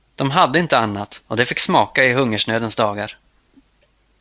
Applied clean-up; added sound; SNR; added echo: none; none; none; none.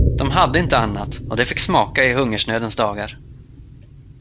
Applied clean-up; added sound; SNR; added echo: none; Boom; 6 dB; none.